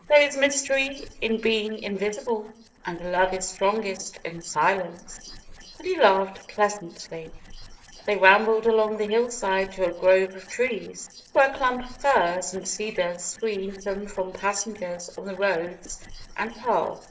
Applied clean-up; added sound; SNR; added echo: neural separator model SepFormer DNS4.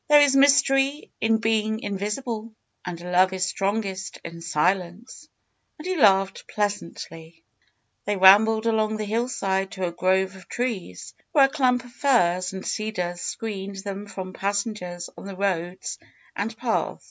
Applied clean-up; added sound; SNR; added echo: none; none; none; none.